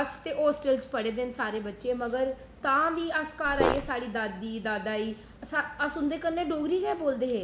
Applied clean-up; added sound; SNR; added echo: none; Fart; -1 dB; none.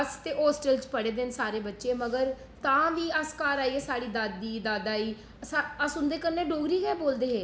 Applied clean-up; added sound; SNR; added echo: none; none; none; none.